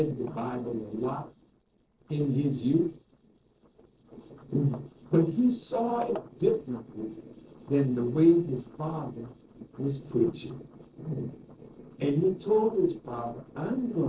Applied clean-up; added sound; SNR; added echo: neural separator model SepFormer DNS4.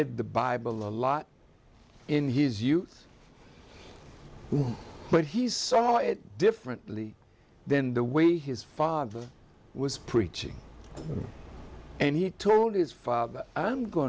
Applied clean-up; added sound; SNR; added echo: none; none; none; none.